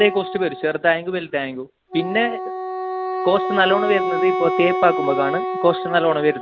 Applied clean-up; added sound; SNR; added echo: none; Wind instrument, woodwind instrument; 4 dB; none.